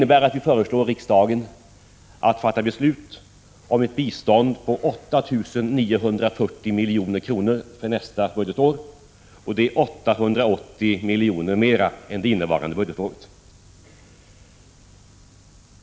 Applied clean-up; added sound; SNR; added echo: none; none; none; none.